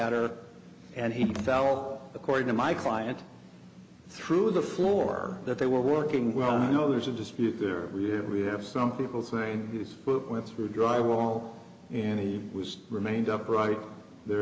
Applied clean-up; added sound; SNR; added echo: none; none; none; none.